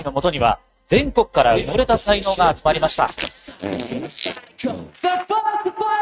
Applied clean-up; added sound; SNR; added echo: neural mask model RNNoise.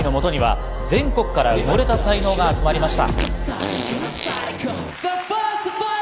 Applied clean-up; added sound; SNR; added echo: none; Fart; 11 dB; none.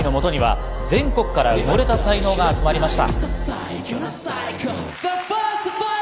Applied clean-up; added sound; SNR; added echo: none; none; none; none.